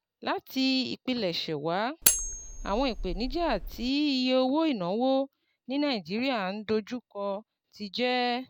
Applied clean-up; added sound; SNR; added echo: none; Cutlery, silverware; 2 dB; none.